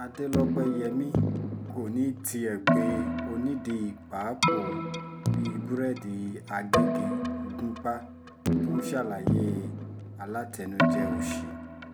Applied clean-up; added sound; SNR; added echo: none; Keyboard (musical); -4 dB; none.